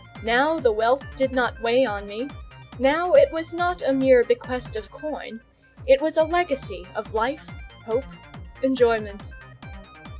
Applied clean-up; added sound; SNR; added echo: none; Drum kit; 17 dB; none.